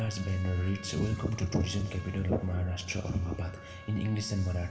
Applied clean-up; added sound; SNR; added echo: none; Trumpet; 19 dB; reverberation time 2.1 s.